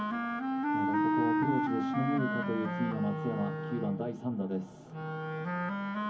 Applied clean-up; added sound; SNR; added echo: none; Wind instrument, woodwind instrument; -3 dB; reverberation time 0.3 s.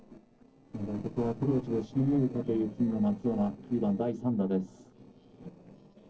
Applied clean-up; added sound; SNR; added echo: neural separator model SepFormer DNS4.